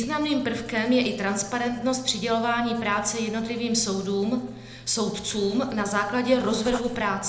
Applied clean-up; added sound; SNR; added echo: none; Writing; 19 dB; reverberation time 0.8 s.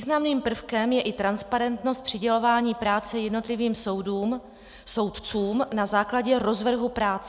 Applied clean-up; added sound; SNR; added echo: none; none; none; none.